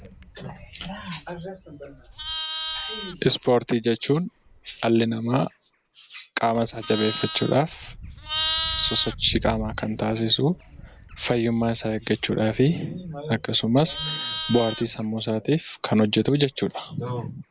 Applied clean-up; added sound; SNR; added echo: none; Livestock, farm animals, working animals; 10 dB; none.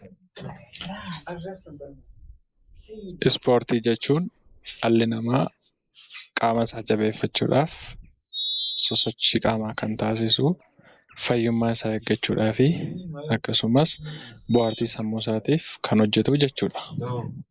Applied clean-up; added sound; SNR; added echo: neural mask model Resemble Enhance denoiser.